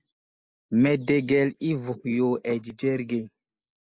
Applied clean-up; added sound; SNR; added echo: neural mask model Resemble Enhance denoiser.